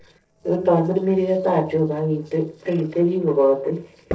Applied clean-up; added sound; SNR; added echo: neural separator model SepFormer DNS4.